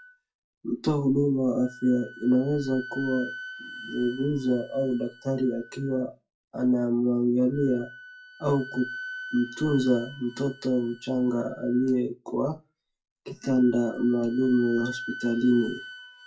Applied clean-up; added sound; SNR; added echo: none; Wind instrument, woodwind instrument; 16 dB; reverberation time 0.2 s.